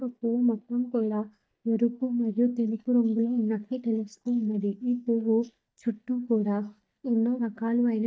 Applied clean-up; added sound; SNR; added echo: neural mask model DeepFilterNet 3.